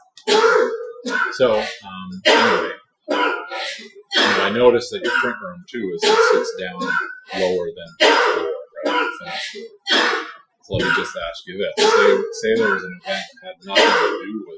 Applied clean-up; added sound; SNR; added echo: classical method Wiener filter.